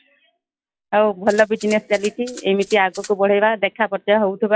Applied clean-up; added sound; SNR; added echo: classical method log-MMSE.